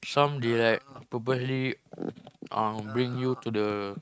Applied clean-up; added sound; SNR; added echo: neural mask model RNNoise.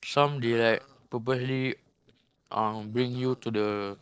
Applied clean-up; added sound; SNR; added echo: neural separator model SepFormer DNS4.